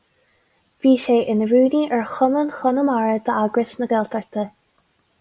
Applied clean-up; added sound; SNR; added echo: none; none; none; none.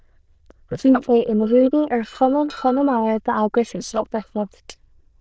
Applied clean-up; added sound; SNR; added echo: neural diffusion model UNIVERSE++.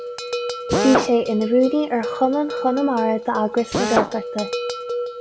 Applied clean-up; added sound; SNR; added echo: none; Drill + Bell; 4 dB; none.